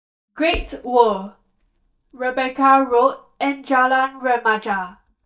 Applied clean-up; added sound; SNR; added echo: neural mask model DeepFilterNet 3.